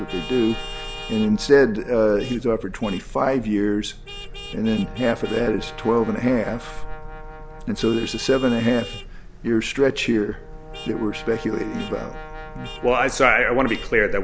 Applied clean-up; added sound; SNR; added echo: none; Vehicle horn, car horn, honking + Brass instrument; 16 dB; none.